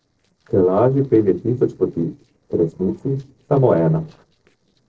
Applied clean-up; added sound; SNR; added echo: neural separator model SepFormer DNS4.